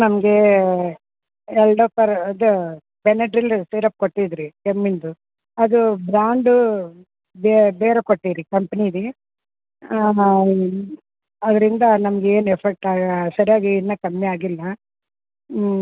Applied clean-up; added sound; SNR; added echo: none; none; none; none.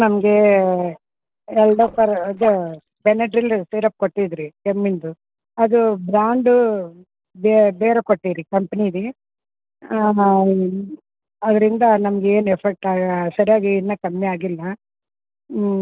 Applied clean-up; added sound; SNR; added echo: neural separator model SepFormer DNS4.